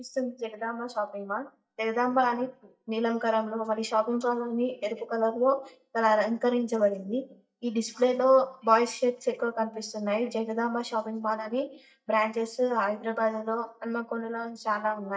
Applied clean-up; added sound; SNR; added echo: neural mask model DeepFilterNet 3.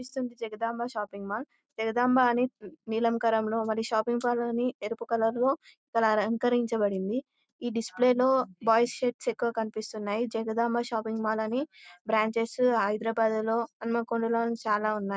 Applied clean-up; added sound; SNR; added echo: none; none; none; none.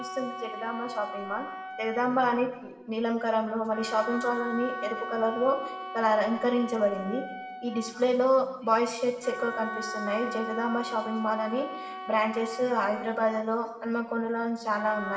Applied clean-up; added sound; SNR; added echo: none; Wind instrument, woodwind instrument; 10 dB; reverberation time 1.0 s.